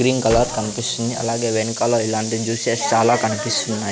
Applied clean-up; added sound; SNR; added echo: none; Gunshot, gunfire; 17 dB; none.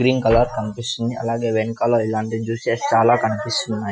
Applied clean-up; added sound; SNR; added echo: classical method Wiener filter.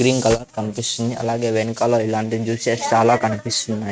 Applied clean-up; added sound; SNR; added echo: neural mask model RNNoise.